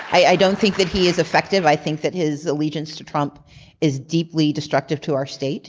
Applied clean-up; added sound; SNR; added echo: none; none; none; none.